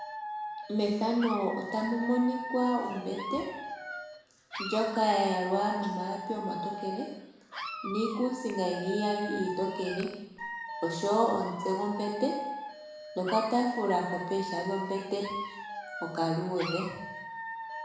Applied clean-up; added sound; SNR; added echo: none; Alarm / Dog; 8 dB; reverberation time 1.0 s.